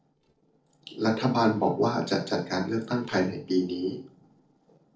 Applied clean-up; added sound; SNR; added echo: neural separator model SepFormer DNS4.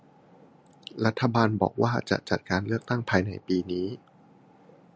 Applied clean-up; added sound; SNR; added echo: none; none; none; none.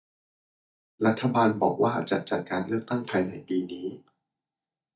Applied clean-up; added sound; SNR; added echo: neural mask model DeepFilterNet 3.